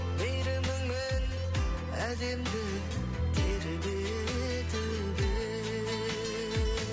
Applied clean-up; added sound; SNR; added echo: none; none; none; none.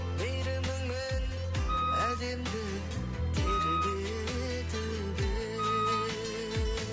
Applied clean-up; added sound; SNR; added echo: none; Wind instrument, woodwind instrument; 1 dB; none.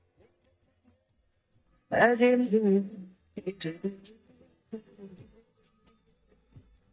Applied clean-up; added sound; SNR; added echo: neural mask model DeepFilterNet 3.